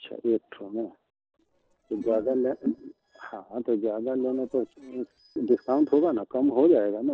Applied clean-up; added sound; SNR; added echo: neural separator model SepFormer DNS4.